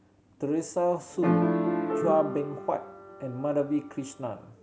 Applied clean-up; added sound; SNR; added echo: none; Piano; 0 dB; none.